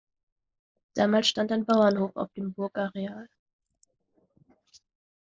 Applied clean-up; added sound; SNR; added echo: neural mask model Resemble Enhance denoiser.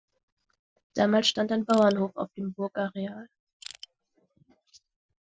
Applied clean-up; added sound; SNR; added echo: classical method Wiener filter.